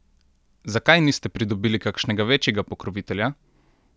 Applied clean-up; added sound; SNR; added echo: none; none; none; none.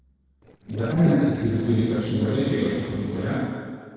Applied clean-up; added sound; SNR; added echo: neural separator model SepFormer DNS4.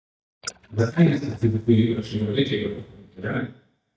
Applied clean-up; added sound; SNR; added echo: neural mask model DeepFilterNet 3.